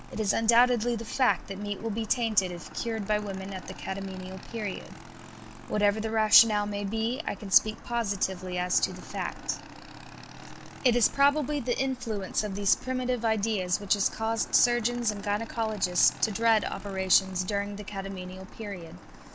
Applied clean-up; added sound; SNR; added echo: none; Motorcycle / Engine; 17 dB; none.